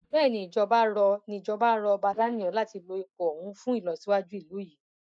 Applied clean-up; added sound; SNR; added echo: neural mask model DeepFilterNet 3.